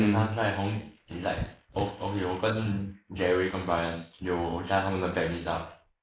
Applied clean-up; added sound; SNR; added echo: neural mask model Resemble Enhance denoiser.